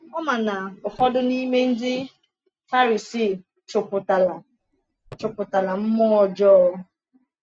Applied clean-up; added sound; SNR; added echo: neural mask model RNNoise.